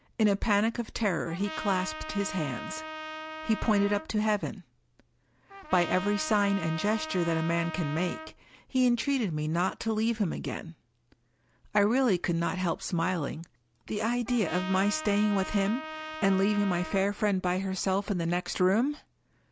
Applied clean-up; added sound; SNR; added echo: none; Trumpet; 11 dB; none.